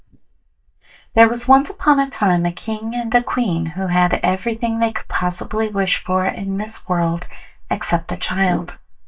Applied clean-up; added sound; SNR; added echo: neural mask model DeepFilterNet 3.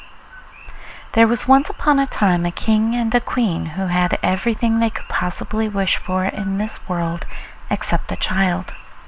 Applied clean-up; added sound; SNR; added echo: none; none; none; none.